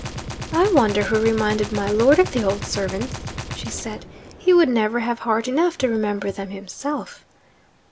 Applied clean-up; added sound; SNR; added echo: none; Gunshot, gunfire; 12 dB; none.